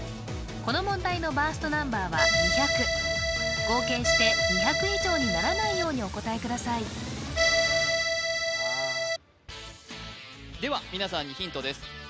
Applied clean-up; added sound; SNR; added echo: none; Accordion; -5 dB; none.